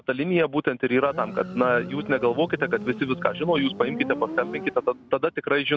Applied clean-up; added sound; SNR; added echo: none; Motorcycle; 12 dB; none.